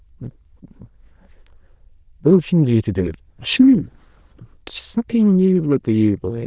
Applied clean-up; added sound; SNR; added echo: neural diffusion model UNIVERSE++.